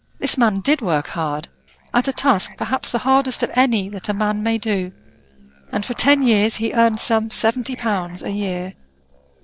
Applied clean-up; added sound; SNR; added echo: neural separator model SepFormer DNS4.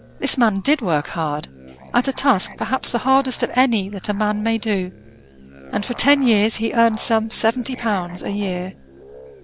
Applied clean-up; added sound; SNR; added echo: none; Musical instrument; 20 dB; none.